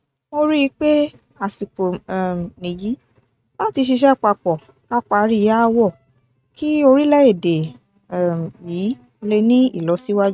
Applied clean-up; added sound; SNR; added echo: neural mask model RNNoise.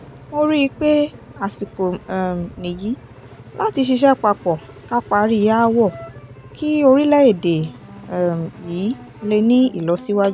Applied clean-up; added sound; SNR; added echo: none; Engine; 20 dB; none.